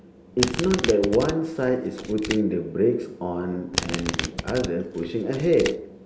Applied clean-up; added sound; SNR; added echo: none; Domestic sounds, home sounds; 8 dB; none.